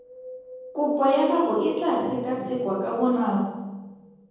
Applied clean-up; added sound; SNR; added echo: none; Wind; 14 dB; reverberation time 1.3 s.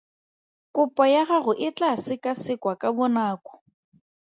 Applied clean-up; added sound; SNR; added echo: none; none; none; none.